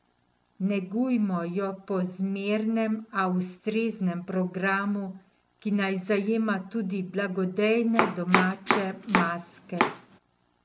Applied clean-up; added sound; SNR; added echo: none; Domestic sounds, home sounds; 0 dB; none.